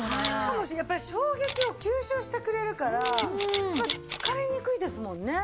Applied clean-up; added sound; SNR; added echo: none; Camera; 10 dB; none.